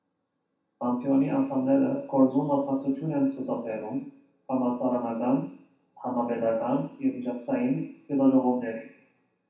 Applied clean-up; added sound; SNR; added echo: none; none; none; reverberation time 0.7 s.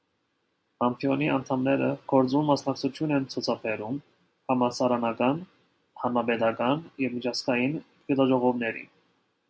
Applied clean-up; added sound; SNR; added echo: none; none; none; none.